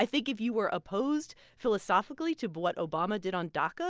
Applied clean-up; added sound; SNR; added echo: none; none; none; none.